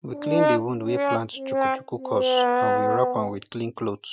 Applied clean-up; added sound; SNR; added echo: none; Brass instrument; -4 dB; none.